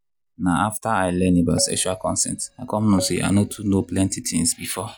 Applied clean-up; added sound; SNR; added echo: none; Keyboard (musical); 17 dB; none.